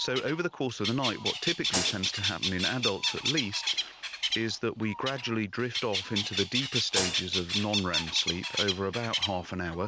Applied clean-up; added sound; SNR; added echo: none; Bird + Hi-hat; 1 dB; none.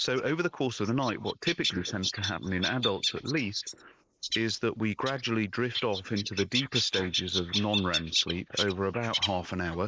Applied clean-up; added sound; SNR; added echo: neural mask model Resemble Enhance denoiser.